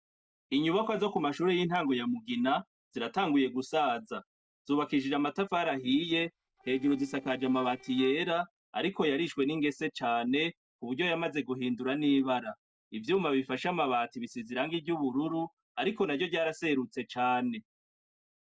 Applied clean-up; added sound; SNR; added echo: neural separator model SepFormer DNS4.